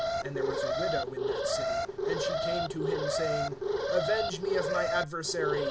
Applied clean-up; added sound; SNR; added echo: none; Alarm; -4 dB; none.